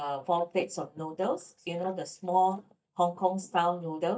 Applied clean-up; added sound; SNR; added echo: neural mask model DeepFilterNet 3.